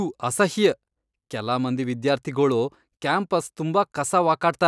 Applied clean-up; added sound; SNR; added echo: none; none; none; none.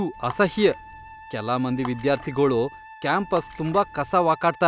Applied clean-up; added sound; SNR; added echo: none; Water / Splash, splatter + Wind instrument, woodwind instrument; 17 dB; none.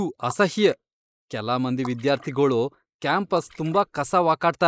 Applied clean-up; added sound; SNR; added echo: neural mask model Resemble Enhance denoiser.